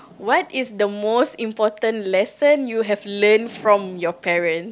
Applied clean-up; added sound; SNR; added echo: none; none; none; none.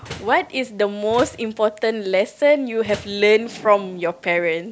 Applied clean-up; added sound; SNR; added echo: none; Slam; 20 dB; none.